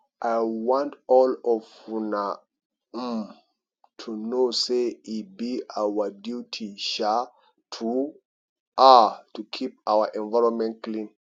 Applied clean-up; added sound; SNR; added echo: none; none; none; none.